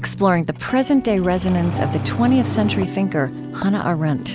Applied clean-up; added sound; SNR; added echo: none; Engine starting; 9 dB; none.